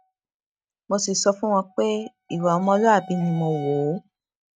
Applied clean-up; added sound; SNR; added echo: neural mask model RNNoise.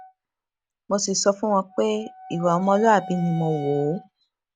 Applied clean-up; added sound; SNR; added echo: none; Wind instrument, woodwind instrument; 16 dB; none.